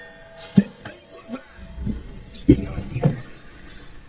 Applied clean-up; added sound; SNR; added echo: neural mask model DeepFilterNet 3.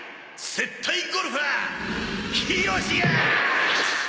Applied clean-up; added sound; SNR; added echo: none; none; none; none.